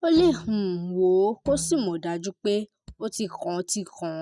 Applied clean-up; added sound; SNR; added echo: neural mask model DeepFilterNet 3.